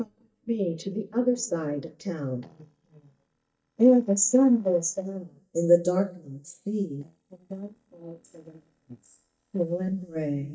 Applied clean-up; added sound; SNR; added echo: neural mask model DeepFilterNet 3.